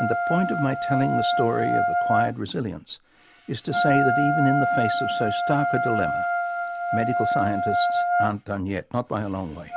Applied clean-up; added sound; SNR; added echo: none; Wind instrument, woodwind instrument; -2 dB; none.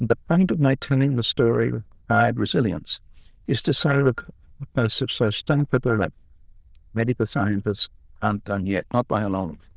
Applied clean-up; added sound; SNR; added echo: neural diffusion model UNIVERSE++.